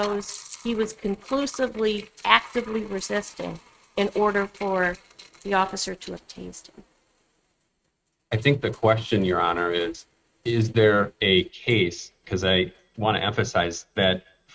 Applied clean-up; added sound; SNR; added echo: neural mask model RNNoise.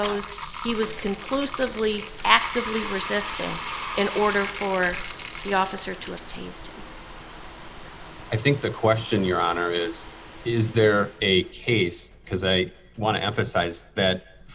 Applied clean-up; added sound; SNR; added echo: none; Bathtub (filling or washing); 10 dB; none.